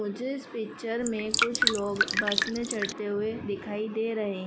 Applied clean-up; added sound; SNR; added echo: none; Drip; -2 dB; none.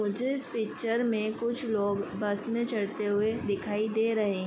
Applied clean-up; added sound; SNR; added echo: none; none; none; none.